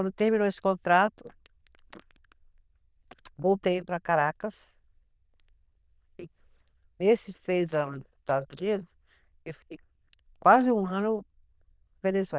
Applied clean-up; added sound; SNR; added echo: neural diffusion model UNIVERSE++.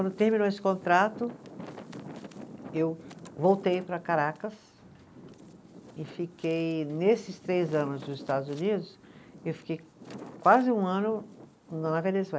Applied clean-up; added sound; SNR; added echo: none; Wind; 18 dB; none.